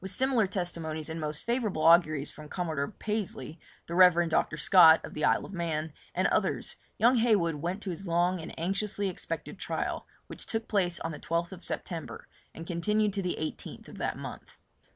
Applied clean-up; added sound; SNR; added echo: none; none; none; none.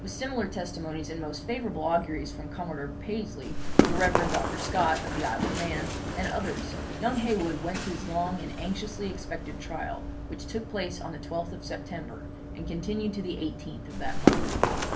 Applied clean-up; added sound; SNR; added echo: none; Run; -1 dB; reverberation time 0.3 s.